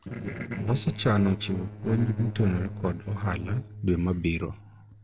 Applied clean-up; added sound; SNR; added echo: neural separator model SepFormer DNS4.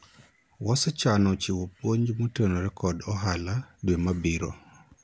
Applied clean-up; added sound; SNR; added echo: none; none; none; none.